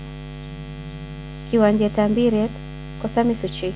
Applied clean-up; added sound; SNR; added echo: none; Buzz; 11 dB; none.